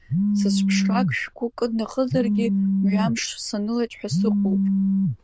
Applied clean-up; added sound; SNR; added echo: neural diffusion model UNIVERSE++.